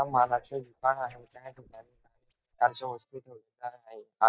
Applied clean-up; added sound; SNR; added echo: neural mask model DeepFilterNet 3.